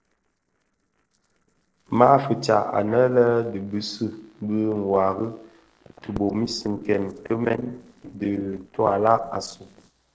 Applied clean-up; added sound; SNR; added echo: neural separator model SepFormer DNS4.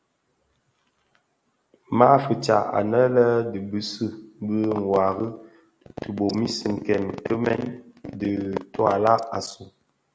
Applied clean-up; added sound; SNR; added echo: none; none; none; none.